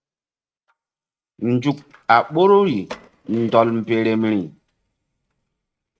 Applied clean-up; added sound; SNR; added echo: neural mask model RNNoise.